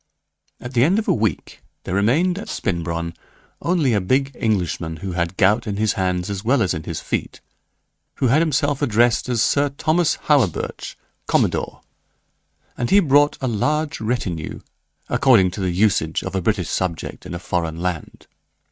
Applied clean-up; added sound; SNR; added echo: neural mask model RNNoise.